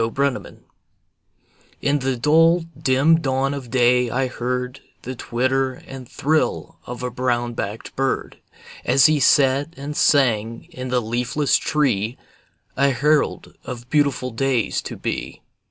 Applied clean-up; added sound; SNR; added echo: none; none; none; none.